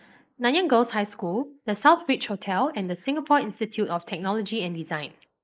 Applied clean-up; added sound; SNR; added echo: neural mask model Resemble Enhance denoiser.